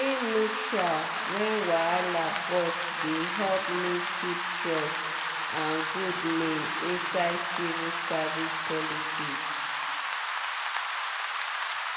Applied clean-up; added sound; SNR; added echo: none; Rain; -1 dB; reverberation time 2.1 s.